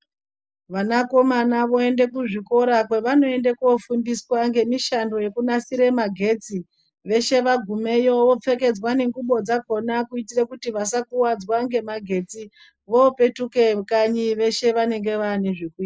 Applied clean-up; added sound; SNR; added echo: neural mask model Resemble Enhance denoiser.